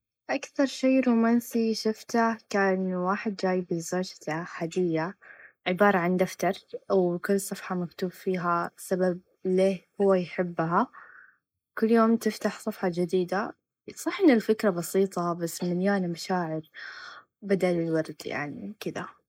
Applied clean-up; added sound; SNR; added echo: neural mask model Resemble Enhance denoiser.